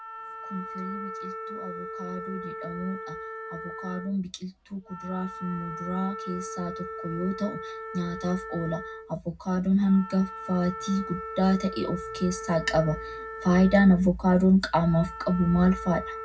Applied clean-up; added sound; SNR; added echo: none; Wind instrument, woodwind instrument; 11 dB; reverberation time 0.4 s.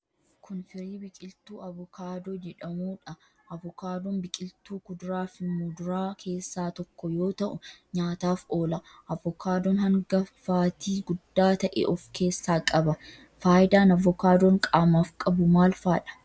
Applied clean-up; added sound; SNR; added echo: none; none; none; none.